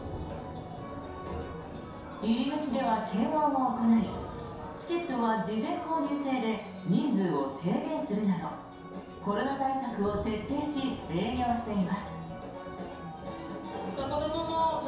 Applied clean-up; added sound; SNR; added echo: none; Thunder; 15 dB; reverberation time 0.7 s.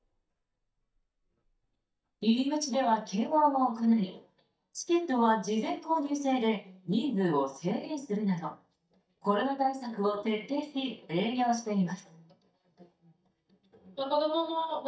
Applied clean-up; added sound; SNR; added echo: neural mask model DeepFilterNet 3.